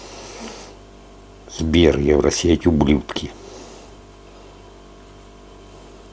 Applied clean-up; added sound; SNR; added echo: none; none; none; none.